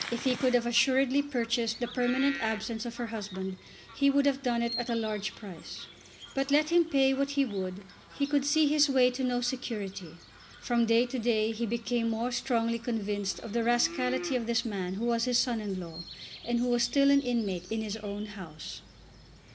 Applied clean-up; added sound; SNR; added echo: none; Bird vocalization, bird call, bird song; 16 dB; none.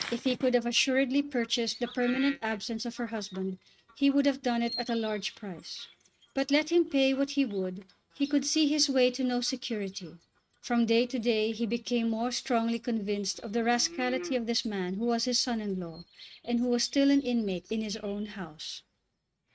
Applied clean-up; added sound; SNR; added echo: neural mask model RNNoise.